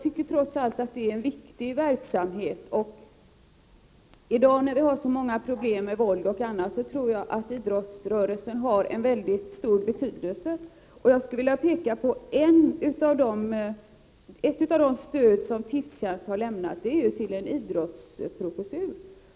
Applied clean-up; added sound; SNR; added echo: none; none; none; none.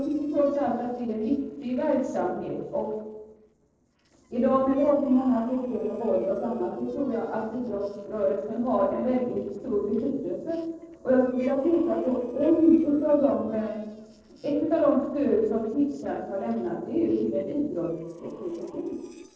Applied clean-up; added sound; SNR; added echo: neural separator model SepFormer DNS4.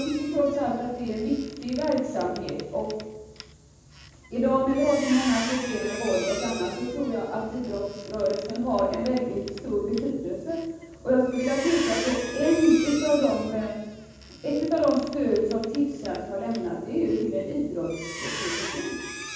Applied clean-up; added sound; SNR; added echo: none; Squeak; 13 dB; reverberation time 1.2 s.